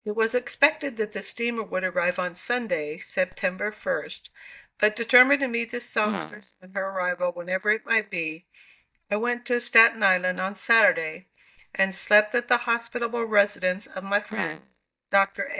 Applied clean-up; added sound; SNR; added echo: neural mask model DeepFilterNet 3.